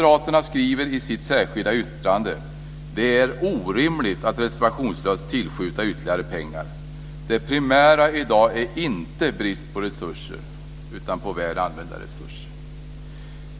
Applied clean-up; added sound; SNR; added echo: none; none; none; none.